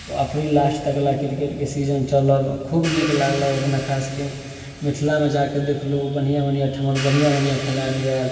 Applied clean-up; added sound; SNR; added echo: none; Hi-hat; 15 dB; reverberation time 2.6 s.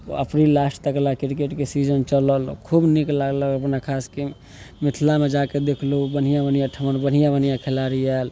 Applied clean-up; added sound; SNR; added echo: none; none; none; none.